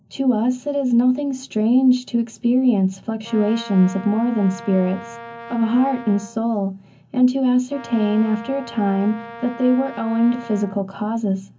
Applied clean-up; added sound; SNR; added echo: none; Brass instrument; 16 dB; reverberation time 0.3 s.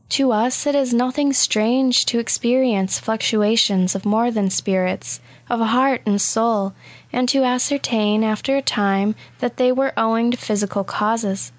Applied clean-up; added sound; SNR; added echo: none; none; none; none.